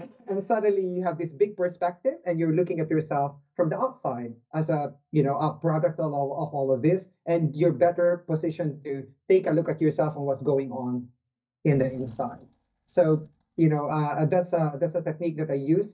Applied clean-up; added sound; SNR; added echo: neural mask model DeepFilterNet 3.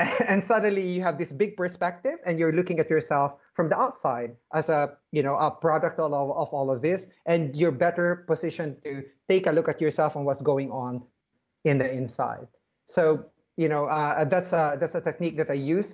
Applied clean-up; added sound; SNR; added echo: none; none; none; none.